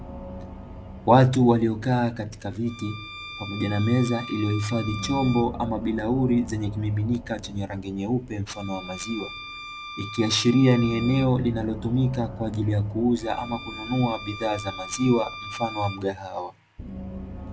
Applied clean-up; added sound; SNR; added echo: none; Bowed string instrument + Gong; 13 dB; none.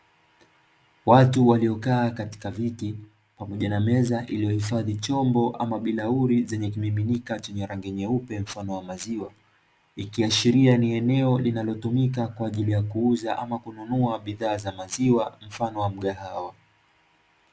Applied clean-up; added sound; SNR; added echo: none; none; none; none.